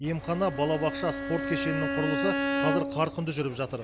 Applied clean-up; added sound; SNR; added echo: none; Bowed string instrument; 2 dB; none.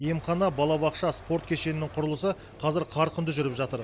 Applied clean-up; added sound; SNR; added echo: none; none; none; none.